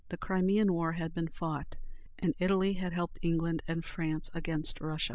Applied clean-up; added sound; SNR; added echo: none; none; none; none.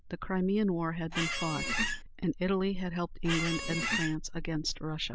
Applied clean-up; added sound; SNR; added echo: none; Squeak; 2 dB; none.